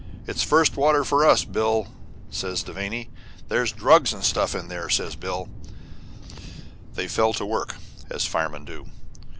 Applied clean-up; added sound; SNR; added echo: none; Thunder; 10 dB; none.